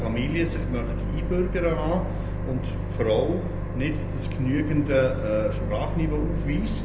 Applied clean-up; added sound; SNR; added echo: none; Microwave oven; 1 dB; reverberation time 0.7 s.